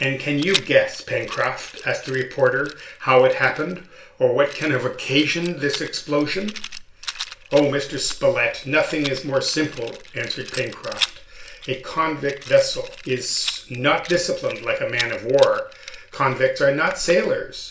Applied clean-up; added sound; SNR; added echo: none; Rattle; 13 dB; reverberation time 0.4 s.